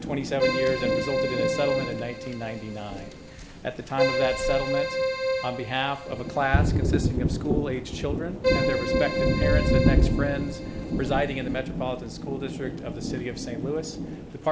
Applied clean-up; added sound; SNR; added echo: none; Thunder + Keyboard (musical); -4 dB; none.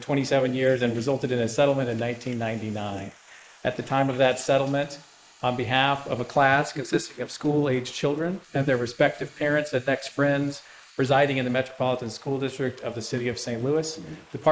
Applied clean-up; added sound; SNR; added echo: neural mask model Resemble Enhance denoiser.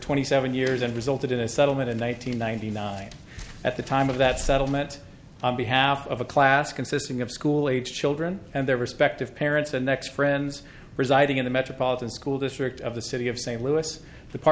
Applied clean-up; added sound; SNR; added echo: none; none; none; none.